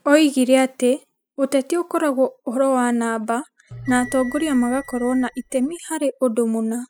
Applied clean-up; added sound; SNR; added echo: classical method spectral subtraction.